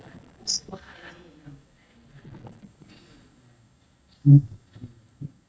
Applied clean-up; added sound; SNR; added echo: neural mask model DeepFilterNet 3.